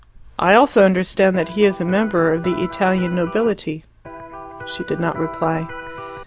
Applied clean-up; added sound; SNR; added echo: none; Electric guitar; 13 dB; none.